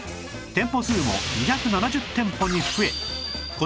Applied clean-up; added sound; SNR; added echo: none; none; none; none.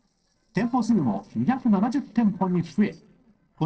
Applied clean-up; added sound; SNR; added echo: neural separator model SepFormer DNS4.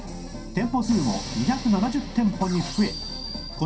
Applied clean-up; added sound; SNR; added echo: none; Engine; 15 dB; reverberation time 0.3 s.